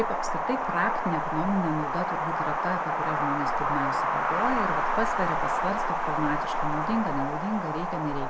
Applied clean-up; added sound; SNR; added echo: none; Wind; -4 dB; none.